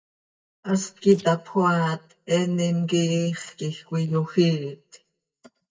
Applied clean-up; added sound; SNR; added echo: neural mask model DeepFilterNet 3.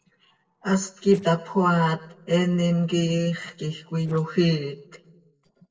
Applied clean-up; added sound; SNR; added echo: neural separator model SepFormer DNS4.